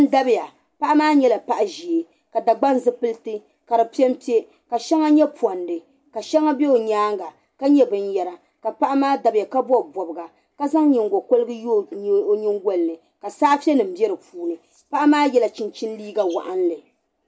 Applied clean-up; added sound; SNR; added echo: none; none; none; none.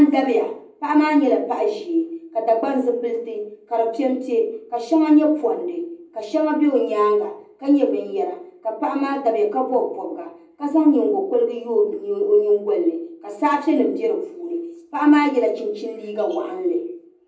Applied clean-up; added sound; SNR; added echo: none; none; none; reverberation time 0.6 s.